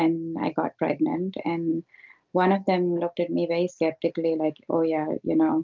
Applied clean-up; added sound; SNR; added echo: none; none; none; none.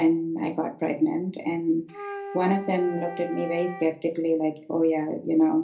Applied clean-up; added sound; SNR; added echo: none; Wind instrument, woodwind instrument; 13 dB; reverberation time 0.3 s.